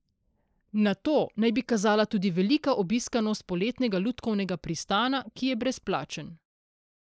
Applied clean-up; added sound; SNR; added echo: neural mask model Resemble Enhance denoiser.